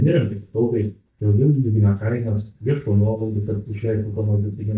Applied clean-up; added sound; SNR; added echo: neural mask model DeepFilterNet 3.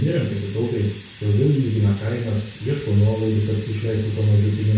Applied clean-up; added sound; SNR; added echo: none; Hiss; 17 dB; reverberation time 0.6 s.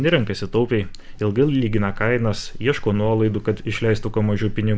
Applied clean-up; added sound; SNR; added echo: none; none; none; none.